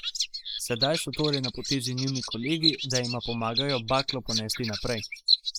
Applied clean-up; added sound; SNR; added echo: neural mask model Resemble Enhance denoiser.